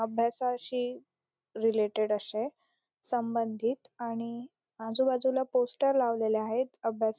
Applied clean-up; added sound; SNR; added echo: none; none; none; none.